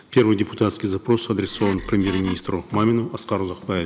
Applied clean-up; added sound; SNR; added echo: none; Wood; 12 dB; none.